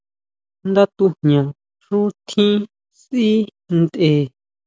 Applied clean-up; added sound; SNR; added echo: none; none; none; none.